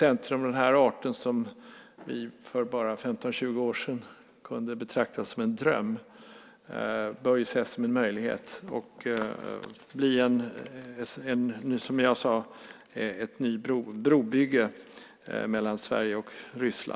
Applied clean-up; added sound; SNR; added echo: none; none; none; none.